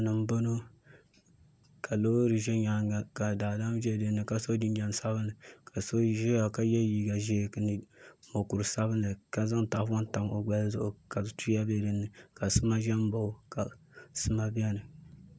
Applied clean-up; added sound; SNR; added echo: none; none; none; none.